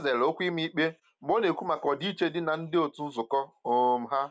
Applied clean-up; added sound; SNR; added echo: none; none; none; none.